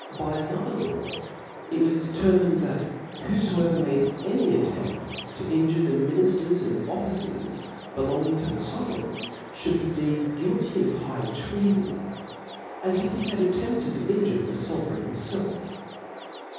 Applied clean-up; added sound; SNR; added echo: none; Chirp, tweet; 14 dB; reverberation time 1.3 s.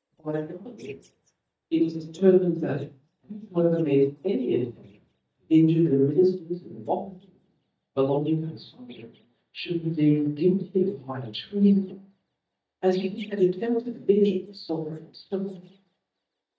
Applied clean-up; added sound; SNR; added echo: neural mask model DeepFilterNet 3.